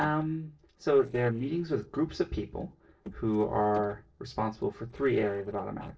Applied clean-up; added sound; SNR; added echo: neural separator model SepFormer DNS4.